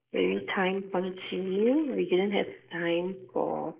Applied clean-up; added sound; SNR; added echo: neural mask model Resemble Enhance denoiser.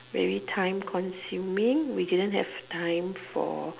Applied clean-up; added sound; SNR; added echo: none; none; none; none.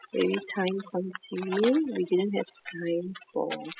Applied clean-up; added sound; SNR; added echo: classical method spectral subtraction.